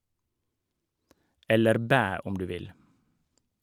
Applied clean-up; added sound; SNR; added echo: none; none; none; none.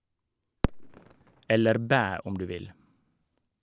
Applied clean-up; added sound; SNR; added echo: none; Fireworks; 7 dB; none.